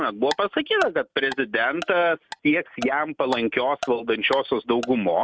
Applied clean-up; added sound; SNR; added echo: neural mask model RNNoise.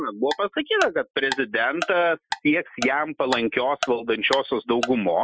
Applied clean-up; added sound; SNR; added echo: classical method Wiener filter.